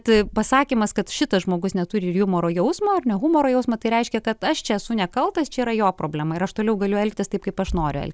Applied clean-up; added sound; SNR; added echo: none; none; none; none.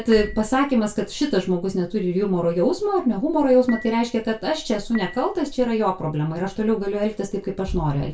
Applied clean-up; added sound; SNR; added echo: none; Dishes, pots, and pans / Chink, clink; 20 dB; reverberation time 0.2 s.